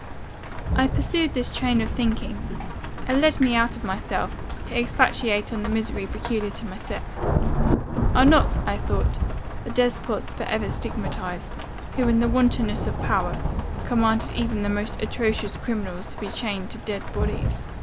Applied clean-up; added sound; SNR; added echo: none; Rain / Thunderstorm; 1 dB; none.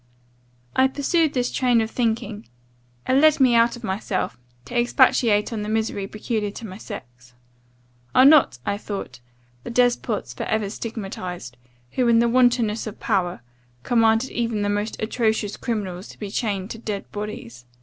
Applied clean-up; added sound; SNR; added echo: none; none; none; none.